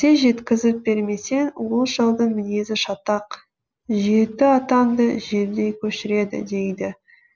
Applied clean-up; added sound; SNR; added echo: none; none; none; none.